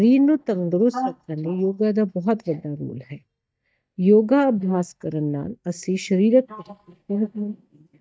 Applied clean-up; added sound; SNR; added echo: neural mask model DeepFilterNet 3.